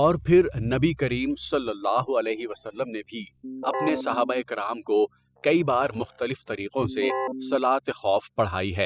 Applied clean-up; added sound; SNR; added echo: classical method spectral subtraction.